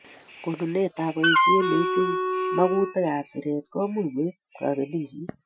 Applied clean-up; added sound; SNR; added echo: classical method Wiener filter.